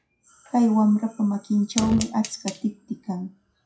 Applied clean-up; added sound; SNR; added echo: classical method WPE with log-MMSE.